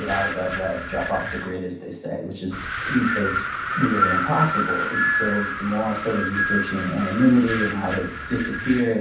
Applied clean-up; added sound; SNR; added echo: none; Wind; 2 dB; reverberation time 0.7 s.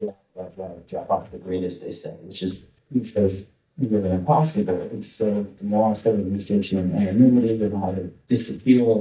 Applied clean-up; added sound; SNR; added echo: neural mask model DeepFilterNet 3.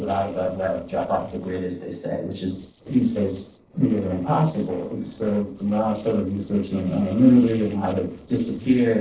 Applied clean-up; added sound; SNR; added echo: neural separator model SepFormer DNS4.